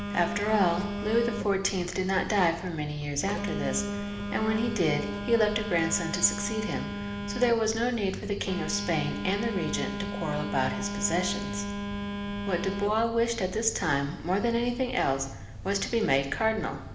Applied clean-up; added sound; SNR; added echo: none; Telephone; 6 dB; reverberation time 1.0 s.